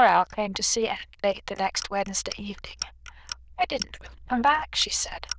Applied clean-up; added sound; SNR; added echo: neural diffusion model UNIVERSE++.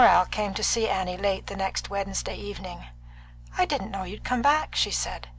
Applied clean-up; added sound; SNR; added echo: none; none; none; none.